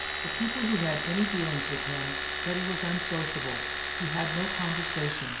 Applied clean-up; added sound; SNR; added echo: none; Domestic sounds, home sounds; 0 dB; reverberation time 0.7 s.